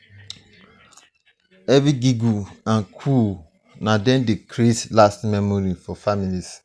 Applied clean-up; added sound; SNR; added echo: none; none; none; none.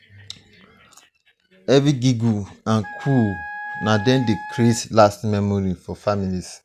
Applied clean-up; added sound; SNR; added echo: none; Wind instrument, woodwind instrument; 12 dB; none.